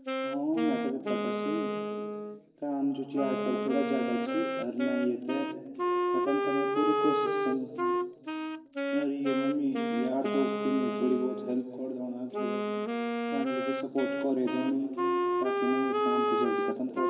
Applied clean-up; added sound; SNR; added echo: none; Wind instrument, woodwind instrument; -1 dB; reverberation time 2.1 s.